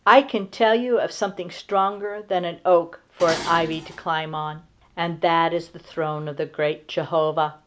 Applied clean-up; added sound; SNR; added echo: none; Dishes, pots, and pans; 16 dB; none.